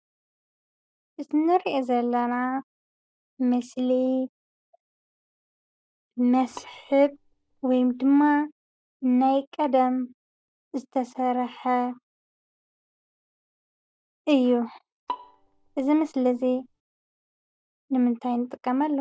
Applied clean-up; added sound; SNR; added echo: neural mask model DeepFilterNet 3.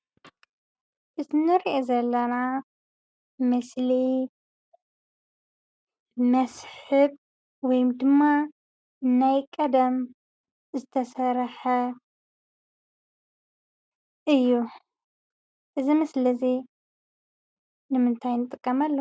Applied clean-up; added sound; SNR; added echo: none; none; none; none.